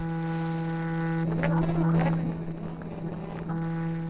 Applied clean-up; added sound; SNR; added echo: neural separator model SepFormer DNS4.